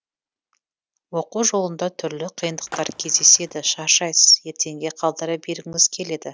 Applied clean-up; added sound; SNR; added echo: none; Skateboard; 17 dB; none.